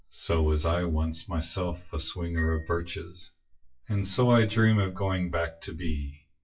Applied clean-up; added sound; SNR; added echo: classical method WPE with log-MMSE.